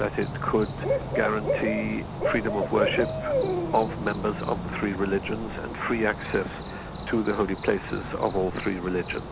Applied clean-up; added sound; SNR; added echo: none; Cricket / Bird; 3 dB; none.